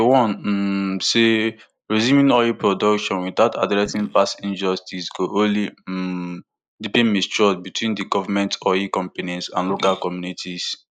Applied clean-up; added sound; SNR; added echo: neural mask model Resemble Enhance denoiser.